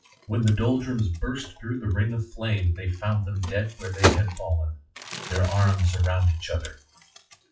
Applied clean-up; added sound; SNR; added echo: classical method WPE with log-MMSE.